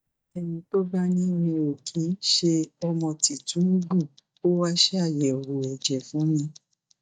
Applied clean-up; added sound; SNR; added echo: neural mask model DeepFilterNet 3.